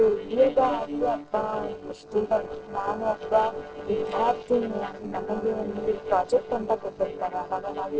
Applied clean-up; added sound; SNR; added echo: neural separator model SepFormer DNS4.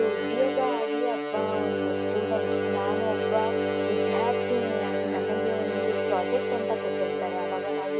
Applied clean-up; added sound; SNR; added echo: none; Bowed string instrument + Wind instrument, woodwind instrument; -4 dB; none.